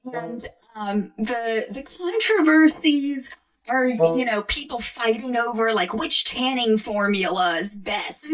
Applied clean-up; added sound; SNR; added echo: neural mask model DeepFilterNet 3.